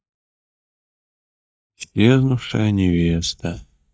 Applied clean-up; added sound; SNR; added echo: neural mask model DeepFilterNet 3.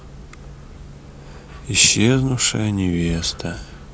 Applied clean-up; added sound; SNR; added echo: none; Breathing; 16 dB; none.